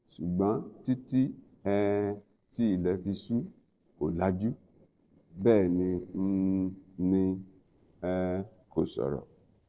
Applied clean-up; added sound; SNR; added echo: neural separator model SepFormer DNS4.